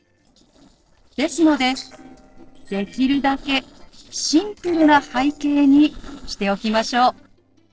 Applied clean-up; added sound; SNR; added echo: neural separator model SepFormer DNS4.